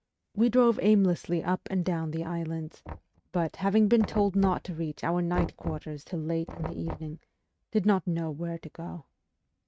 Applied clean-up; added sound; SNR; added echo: neural mask model RNNoise.